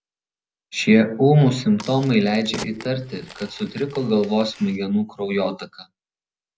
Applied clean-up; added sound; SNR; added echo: none; Crack; 19 dB; none.